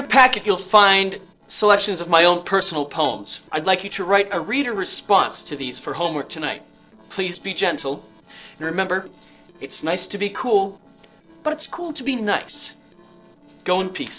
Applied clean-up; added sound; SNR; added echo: neural separator model SepFormer DNS4.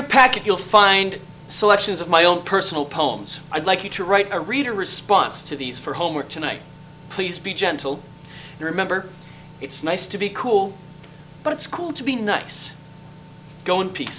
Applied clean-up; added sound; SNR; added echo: none; none; none; none.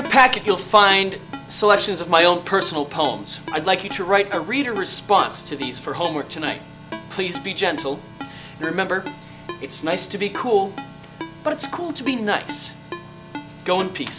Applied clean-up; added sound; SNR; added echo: none; Ringtone; 15 dB; none.